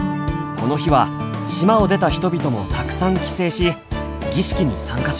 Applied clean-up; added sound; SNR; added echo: none; none; none; none.